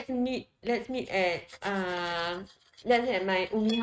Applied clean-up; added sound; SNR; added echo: neural mask model RNNoise.